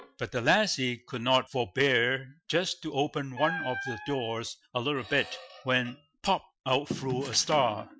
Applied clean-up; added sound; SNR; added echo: classical method Wiener filter.